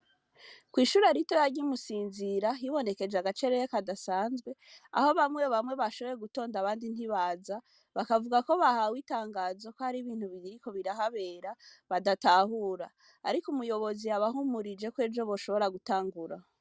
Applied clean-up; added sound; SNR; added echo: none; none; none; none.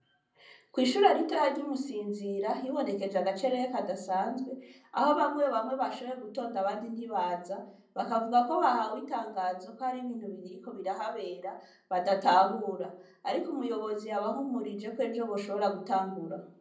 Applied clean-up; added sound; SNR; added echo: none; none; none; reverberation time 0.6 s.